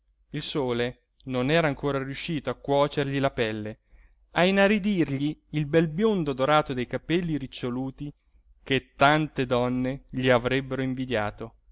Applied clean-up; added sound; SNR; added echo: none; none; none; none.